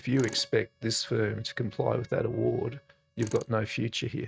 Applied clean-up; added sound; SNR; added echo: neural mask model RNNoise.